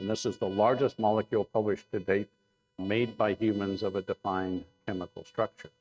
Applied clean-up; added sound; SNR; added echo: neural mask model RNNoise.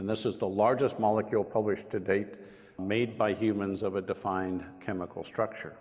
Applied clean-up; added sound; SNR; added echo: none; none; none; none.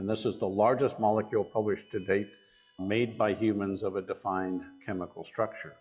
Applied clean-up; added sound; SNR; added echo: classical method log-MMSE.